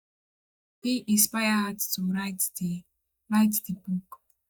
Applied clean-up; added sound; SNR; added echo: neural mask model DeepFilterNet 3.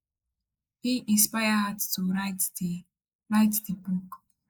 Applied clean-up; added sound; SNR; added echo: neural mask model Resemble Enhance denoiser.